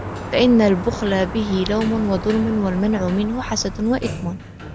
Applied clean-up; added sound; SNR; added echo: none; Sliding door; 10 dB; none.